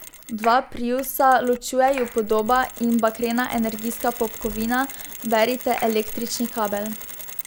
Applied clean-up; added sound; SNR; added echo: none; Mechanisms + Clapping; 13 dB; none.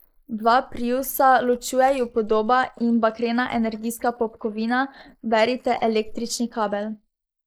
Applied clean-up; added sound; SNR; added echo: neural mask model Resemble Enhance denoiser.